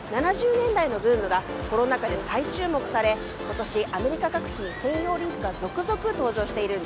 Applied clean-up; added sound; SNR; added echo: none; none; none; none.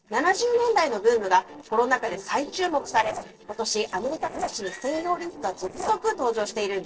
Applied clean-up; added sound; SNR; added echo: neural separator model SepFormer DNS4.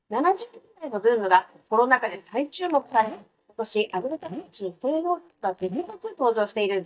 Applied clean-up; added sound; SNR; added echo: neural mask model DeepFilterNet 3.